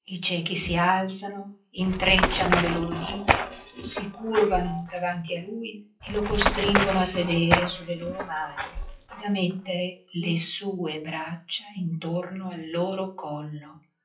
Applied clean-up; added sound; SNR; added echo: classical method WPE with log-MMSE.